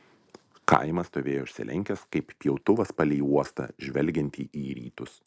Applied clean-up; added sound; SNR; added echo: none; none; none; none.